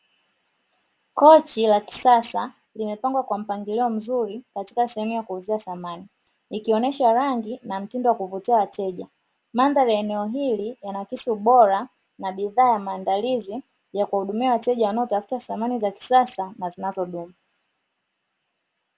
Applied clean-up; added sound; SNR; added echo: none; none; none; none.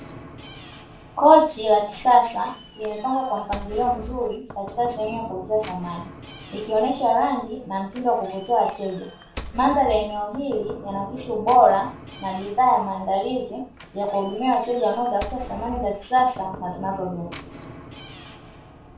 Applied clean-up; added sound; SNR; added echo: none; Knock / Slam; 16 dB; reverberation time 0.3 s.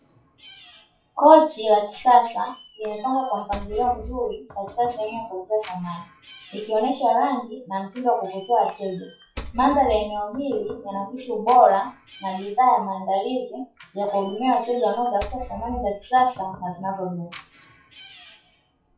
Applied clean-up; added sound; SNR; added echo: classical method WPE with log-MMSE.